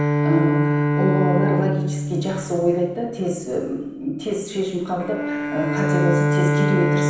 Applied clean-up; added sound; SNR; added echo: none; Bowed string instrument; -2 dB; reverberation time 0.9 s.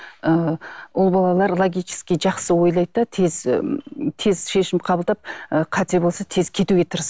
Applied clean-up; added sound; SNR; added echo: none; none; none; none.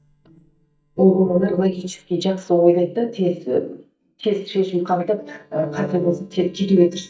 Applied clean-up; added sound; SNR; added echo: neural mask model DeepFilterNet 3.